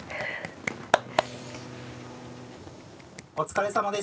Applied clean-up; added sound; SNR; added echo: none; Bowed string instrument; 17 dB; none.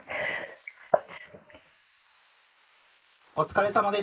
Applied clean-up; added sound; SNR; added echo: neural mask model Resemble Enhance denoiser.